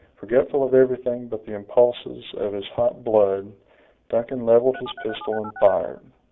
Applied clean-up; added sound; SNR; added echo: none; Telephone; 14 dB; none.